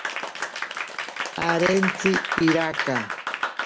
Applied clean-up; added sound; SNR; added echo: none; Applause; 2 dB; none.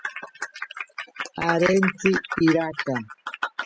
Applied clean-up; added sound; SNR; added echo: classical method spectral subtraction.